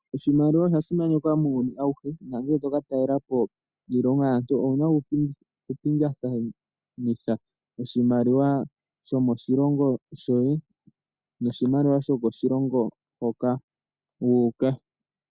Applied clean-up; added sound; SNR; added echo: none; none; none; none.